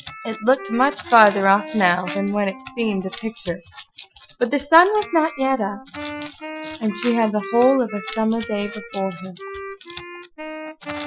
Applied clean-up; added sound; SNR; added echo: classical method Wiener filter.